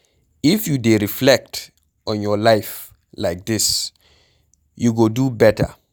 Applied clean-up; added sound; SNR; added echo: none; none; none; none.